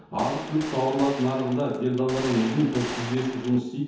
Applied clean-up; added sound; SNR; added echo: none; Gunshot, gunfire; 12 dB; reverberation time 1.0 s.